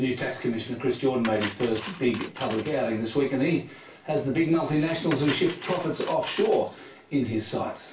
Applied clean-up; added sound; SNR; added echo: none; Cutlery, silverware; 14 dB; reverberation time 0.3 s.